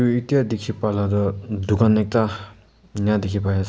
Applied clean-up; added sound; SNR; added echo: none; none; none; none.